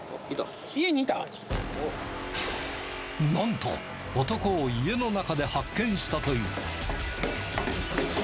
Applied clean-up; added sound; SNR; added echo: none; none; none; none.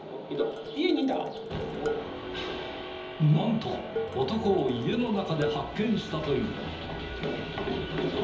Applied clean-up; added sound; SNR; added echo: none; Dishes, pots, and pans; 9 dB; reverberation time 1.2 s.